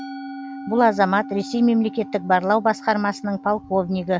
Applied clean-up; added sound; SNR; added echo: none; Musical instrument; 15 dB; none.